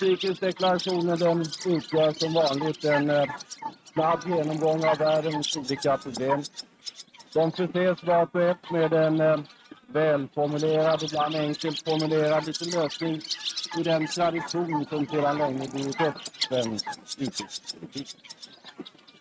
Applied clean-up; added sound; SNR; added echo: neural mask model RNNoise.